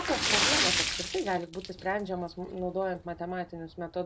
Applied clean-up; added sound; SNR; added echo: none; Splash, splatter; -1 dB; none.